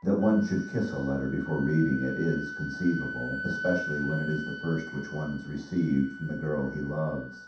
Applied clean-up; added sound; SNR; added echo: none; Wind instrument, woodwind instrument; 10 dB; reverberation time 0.7 s.